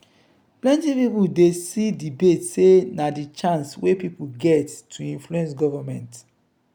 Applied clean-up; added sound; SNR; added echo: none; none; none; none.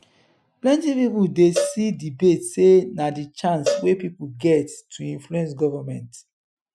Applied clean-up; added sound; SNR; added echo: classical method Wiener filter.